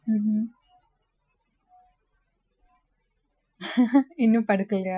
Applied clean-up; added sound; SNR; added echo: classical method Wiener filter.